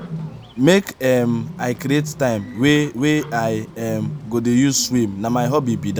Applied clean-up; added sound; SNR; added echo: none; Bird; 13 dB; none.